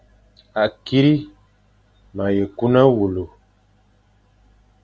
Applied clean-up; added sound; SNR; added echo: none; none; none; none.